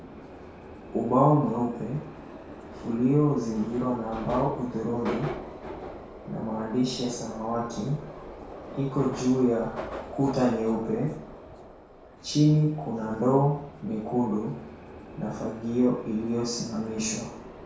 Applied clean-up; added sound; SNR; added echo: none; Subway, metro, underground; 13 dB; reverberation time 0.6 s.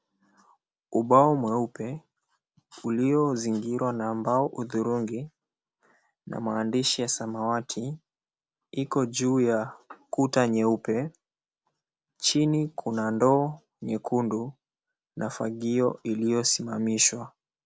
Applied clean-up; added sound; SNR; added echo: none; none; none; none.